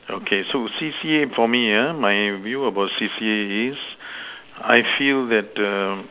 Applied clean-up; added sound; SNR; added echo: none; none; none; none.